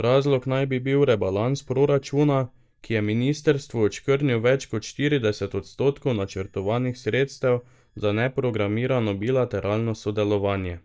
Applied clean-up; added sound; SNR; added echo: neural mask model DeepFilterNet 3.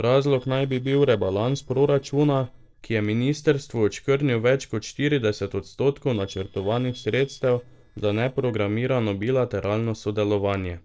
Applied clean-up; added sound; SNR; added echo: neural separator model SepFormer DNS4.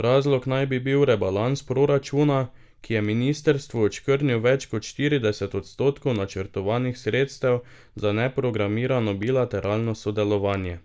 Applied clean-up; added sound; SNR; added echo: none; none; none; none.